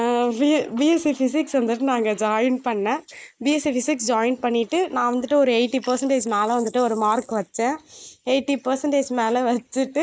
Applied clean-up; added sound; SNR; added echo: neural mask model Resemble Enhance denoiser.